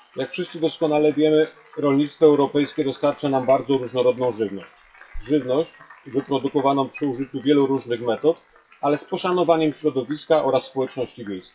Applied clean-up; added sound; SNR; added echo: classical method WPE with log-MMSE.